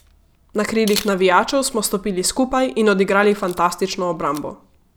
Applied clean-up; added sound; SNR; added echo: none; Camera; 18 dB; none.